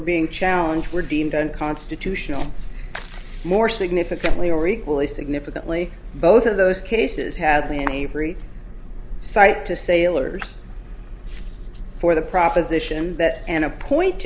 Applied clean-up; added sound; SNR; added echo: none; none; none; none.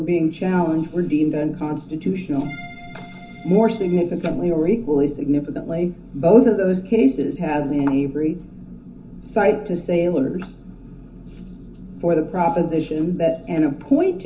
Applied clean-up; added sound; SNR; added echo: none; Accordion; 18 dB; reverberation time 0.3 s.